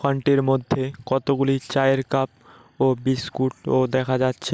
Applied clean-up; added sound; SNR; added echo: none; none; none; none.